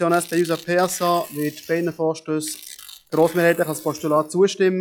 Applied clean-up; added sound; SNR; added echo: classical method log-MMSE.